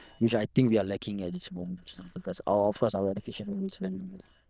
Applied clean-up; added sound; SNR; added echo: neural diffusion model UNIVERSE++.